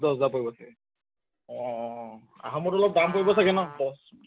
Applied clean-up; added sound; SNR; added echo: none; Trumpet; 17 dB; none.